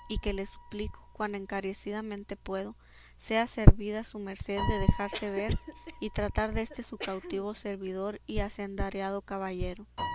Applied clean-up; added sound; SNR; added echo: none; Piano + Cough; 15 dB; none.